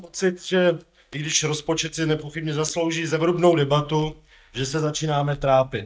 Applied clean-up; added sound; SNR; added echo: neural mask model DeepFilterNet 3.